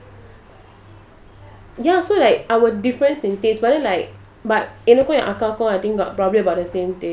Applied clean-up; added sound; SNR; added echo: none; none; none; none.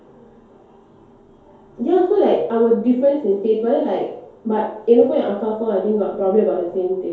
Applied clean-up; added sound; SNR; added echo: none; none; none; reverberation time 2.4 s.